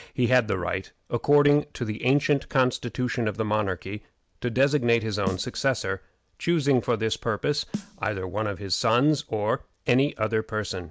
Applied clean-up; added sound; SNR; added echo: none; Snare drum; 16 dB; none.